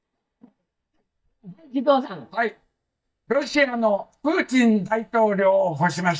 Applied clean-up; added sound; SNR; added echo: neural mask model DeepFilterNet 3.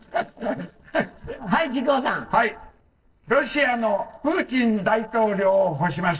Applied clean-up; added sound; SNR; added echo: neural separator model SepFormer DNS4.